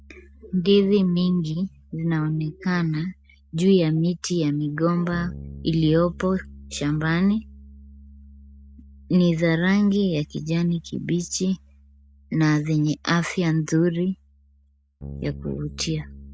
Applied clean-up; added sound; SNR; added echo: none; Bass guitar; 20 dB; none.